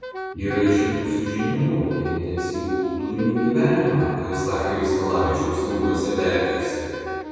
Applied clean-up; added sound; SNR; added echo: none; Wind instrument, woodwind instrument; 10 dB; reverberation time 2.1 s.